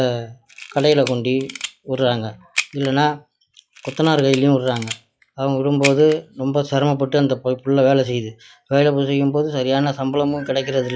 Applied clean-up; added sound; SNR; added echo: classical method log-MMSE.